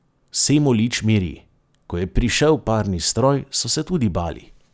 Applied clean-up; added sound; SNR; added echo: none; none; none; none.